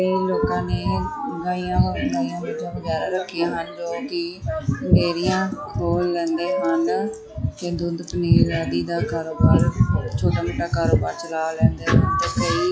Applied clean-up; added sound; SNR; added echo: classical method log-MMSE.